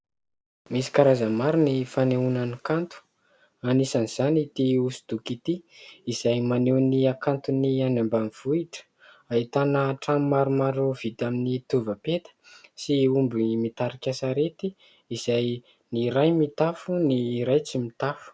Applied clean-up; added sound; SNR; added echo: none; none; none; none.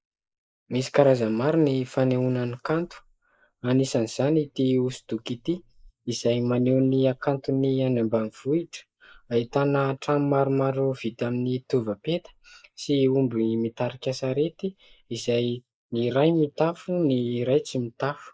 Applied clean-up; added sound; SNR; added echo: neural mask model Resemble Enhance denoiser.